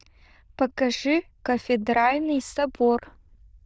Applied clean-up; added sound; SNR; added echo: neural diffusion model UNIVERSE++.